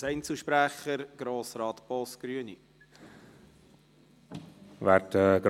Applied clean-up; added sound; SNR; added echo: none; none; none; none.